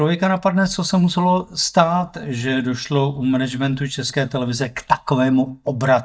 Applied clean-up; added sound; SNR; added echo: neural mask model DeepFilterNet 3.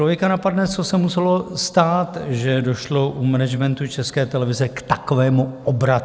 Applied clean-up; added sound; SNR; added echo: none; none; none; none.